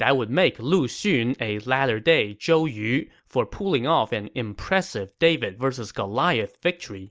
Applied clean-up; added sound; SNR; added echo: none; none; none; none.